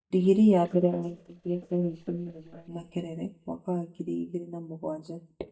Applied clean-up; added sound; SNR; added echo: neural mask model DeepFilterNet 3.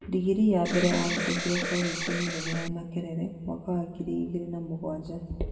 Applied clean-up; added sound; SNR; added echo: none; Alarm; 3 dB; reverberation time 1.7 s.